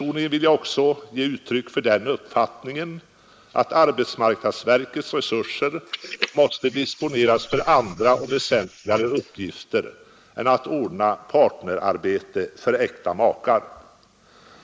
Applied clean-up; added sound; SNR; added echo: neural mask model Resemble Enhance denoiser.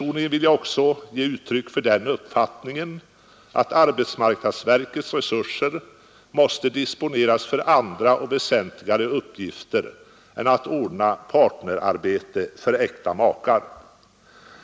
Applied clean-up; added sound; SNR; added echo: none; none; none; none.